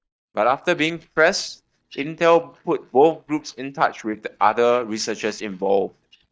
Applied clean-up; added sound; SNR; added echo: neural mask model DeepFilterNet 3.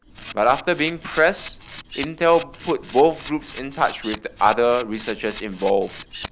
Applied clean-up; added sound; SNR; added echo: none; Camera; 14 dB; none.